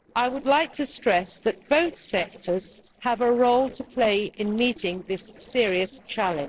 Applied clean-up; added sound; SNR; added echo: neural separator model SepFormer DNS4.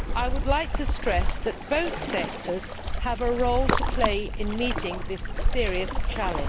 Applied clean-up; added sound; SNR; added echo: none; Waves, surf; -3 dB; none.